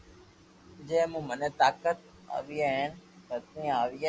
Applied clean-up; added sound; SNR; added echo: none; none; none; none.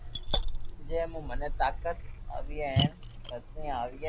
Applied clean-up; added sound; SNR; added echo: none; Frog + Splash, splatter; -4 dB; none.